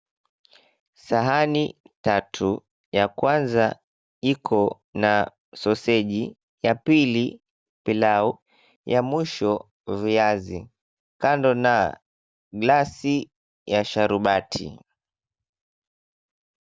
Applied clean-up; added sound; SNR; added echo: none; none; none; none.